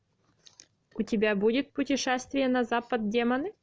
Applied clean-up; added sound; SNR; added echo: none; none; none; none.